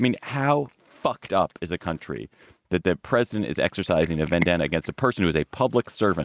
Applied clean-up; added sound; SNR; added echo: neural mask model RNNoise.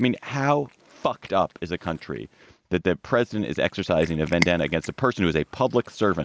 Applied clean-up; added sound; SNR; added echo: none; Cat; 15 dB; none.